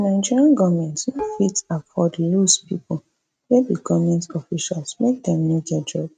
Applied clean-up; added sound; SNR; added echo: neural mask model RNNoise.